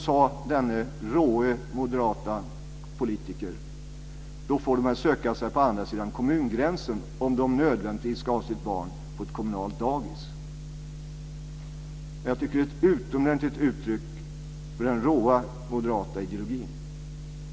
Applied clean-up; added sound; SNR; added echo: none; none; none; none.